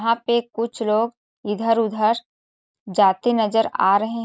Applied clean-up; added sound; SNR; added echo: none; none; none; none.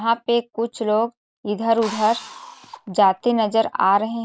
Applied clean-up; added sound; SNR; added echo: none; Drill; 17 dB; none.